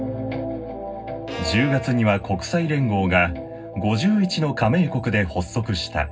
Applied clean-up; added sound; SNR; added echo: none; Bowed string instrument; 16 dB; reverberation time 0.4 s.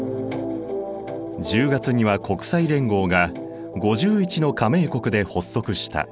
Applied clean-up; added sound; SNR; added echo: none; none; none; none.